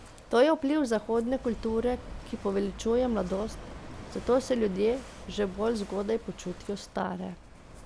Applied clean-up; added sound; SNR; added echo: none; Walk, footsteps / Waves, surf / Wind; 15 dB; none.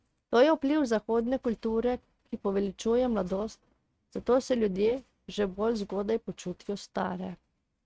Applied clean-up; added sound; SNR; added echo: neural mask model RNNoise.